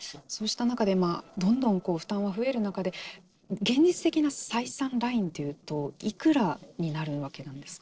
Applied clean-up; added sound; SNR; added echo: neural separator model SepFormer DNS4.